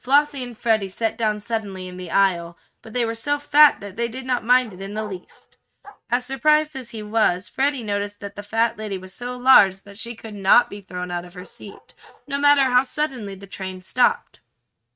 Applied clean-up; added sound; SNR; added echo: neural mask model RNNoise.